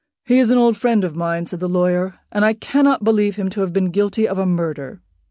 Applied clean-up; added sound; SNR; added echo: none; none; none; none.